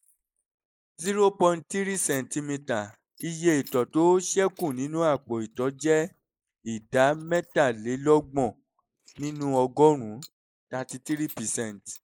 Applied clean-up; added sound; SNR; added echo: neural mask model Resemble Enhance denoiser.